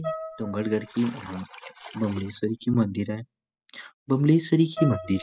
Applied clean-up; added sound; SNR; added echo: classical method spectral subtraction.